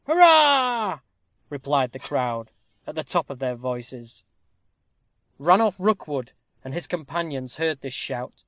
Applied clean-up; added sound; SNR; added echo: none; Cutlery, silverware; 15 dB; none.